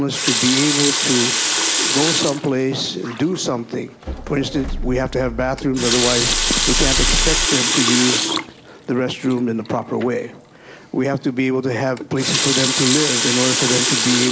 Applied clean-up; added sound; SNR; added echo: none; Motor vehicle (road) + Water tap, faucet; 0 dB; none.